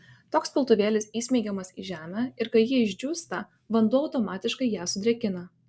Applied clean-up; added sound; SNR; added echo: none; none; none; none.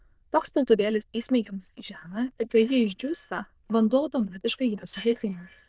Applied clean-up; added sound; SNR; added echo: neural diffusion model UNIVERSE++.